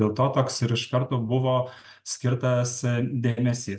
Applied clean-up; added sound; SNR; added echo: none; none; none; none.